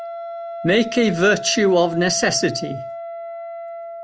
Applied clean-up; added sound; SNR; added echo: none; Wind instrument, woodwind instrument; 10 dB; none.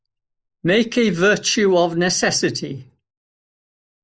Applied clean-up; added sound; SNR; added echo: neural mask model Resemble Enhance denoiser.